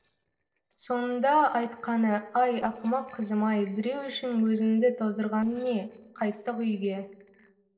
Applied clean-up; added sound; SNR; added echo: neural separator model SepFormer DNS4.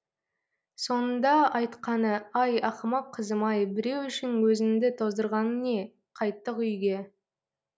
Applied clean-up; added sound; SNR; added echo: none; none; none; none.